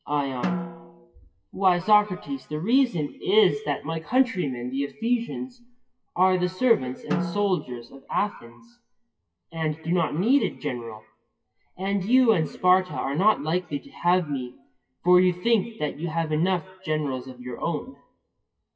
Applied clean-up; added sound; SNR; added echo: classical method WPE with log-MMSE.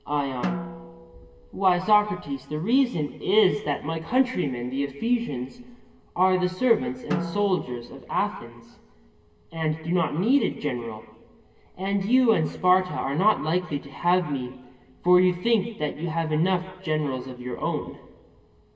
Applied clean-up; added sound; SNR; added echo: none; Drum; 10 dB; reverberation time 1.4 s.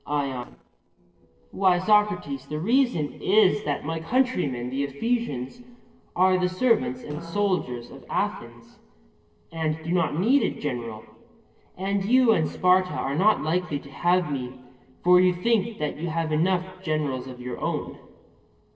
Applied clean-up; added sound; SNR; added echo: neural separator model SepFormer DNS4.